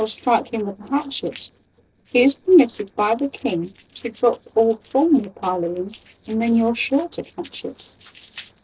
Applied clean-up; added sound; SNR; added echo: neural separator model SepFormer DNS4.